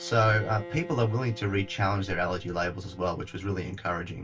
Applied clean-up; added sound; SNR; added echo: none; Bowed string instrument; 17 dB; reverberation time 0.1 s.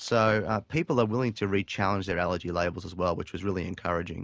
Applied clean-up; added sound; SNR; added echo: none; none; none; none.